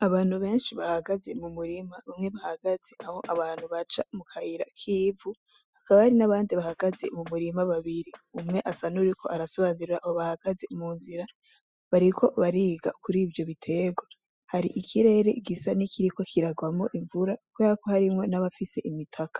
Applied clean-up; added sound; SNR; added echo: classical method spectral subtraction.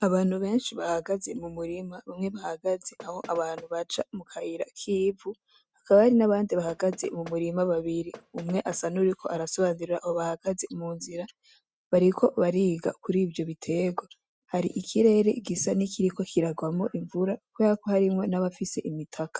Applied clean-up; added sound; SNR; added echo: neural mask model RNNoise.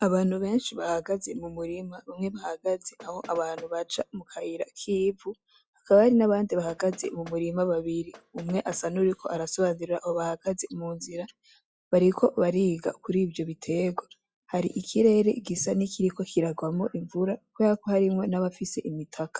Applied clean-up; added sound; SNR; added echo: classical method log-MMSE.